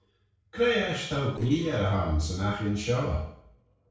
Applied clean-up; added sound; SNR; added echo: neural separator model SepFormer DNS4.